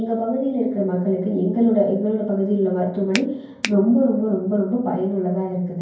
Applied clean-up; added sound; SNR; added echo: none; Finger snapping; 10 dB; reverberation time 0.9 s.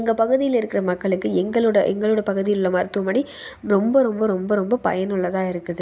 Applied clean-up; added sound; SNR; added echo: none; none; none; none.